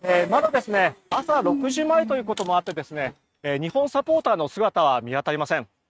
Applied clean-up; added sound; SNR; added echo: neural mask model RNNoise.